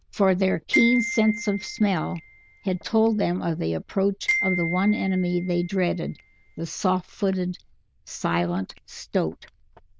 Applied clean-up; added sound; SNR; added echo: neural diffusion model UNIVERSE++.